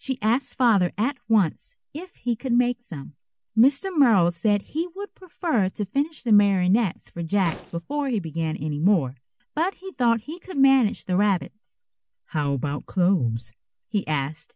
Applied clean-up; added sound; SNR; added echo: none; Explosion; 19 dB; none.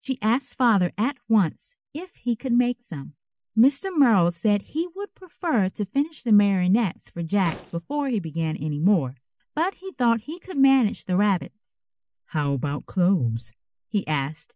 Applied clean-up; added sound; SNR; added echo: neural mask model DeepFilterNet 3.